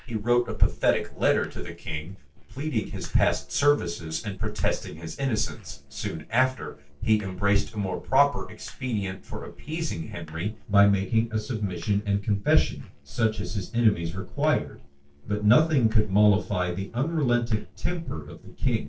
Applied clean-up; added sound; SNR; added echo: neural separator model SepFormer DNS4.